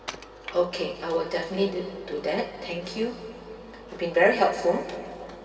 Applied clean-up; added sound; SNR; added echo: none; Wood; 16 dB; reverberation time 2.4 s.